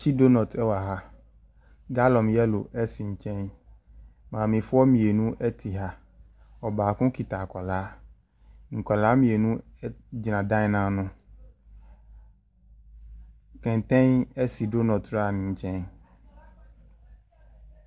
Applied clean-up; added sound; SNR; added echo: none; none; none; none.